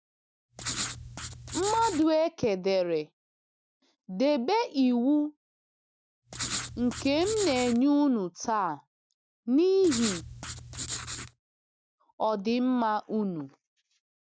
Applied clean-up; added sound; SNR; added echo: none; Writing; 8 dB; none.